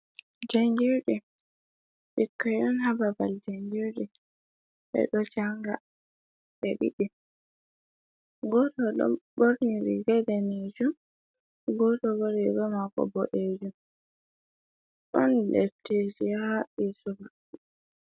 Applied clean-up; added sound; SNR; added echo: none; none; none; none.